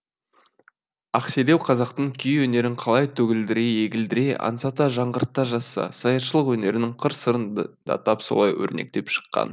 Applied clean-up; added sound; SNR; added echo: none; none; none; none.